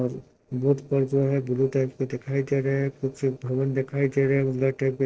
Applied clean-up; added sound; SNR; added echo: neural separator model SepFormer DNS4.